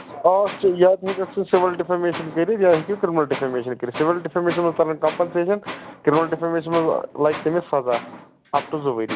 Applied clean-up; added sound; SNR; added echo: none; Tools; 15 dB; none.